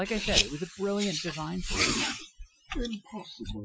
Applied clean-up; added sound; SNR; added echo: classical method Wiener filter.